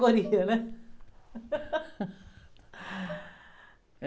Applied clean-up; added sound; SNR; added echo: none; Dishes, pots, and pans; 17 dB; none.